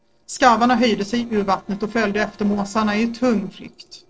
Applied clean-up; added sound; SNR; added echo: neural separator model SepFormer DNS4.